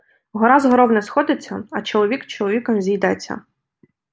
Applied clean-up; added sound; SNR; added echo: none; none; none; none.